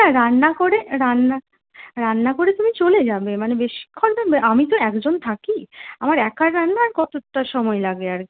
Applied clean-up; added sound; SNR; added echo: none; none; none; none.